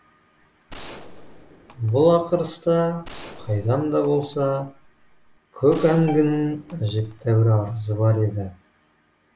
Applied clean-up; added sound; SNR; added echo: none; Bowed string instrument + Gunshot, gunfire; 18 dB; none.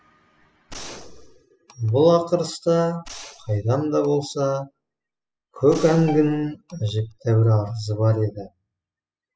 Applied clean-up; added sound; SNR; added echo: classical method spectral subtraction.